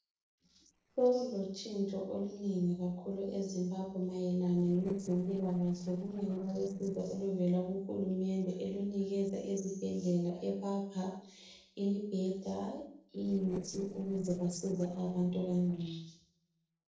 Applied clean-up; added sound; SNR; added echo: neural separator model SepFormer DNS4.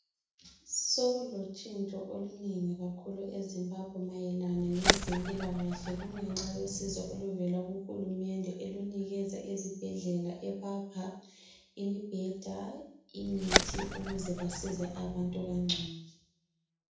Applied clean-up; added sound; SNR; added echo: none; Bird; -1 dB; reverberation time 0.6 s.